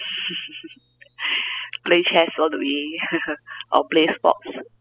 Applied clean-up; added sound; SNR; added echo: classical method spectral subtraction.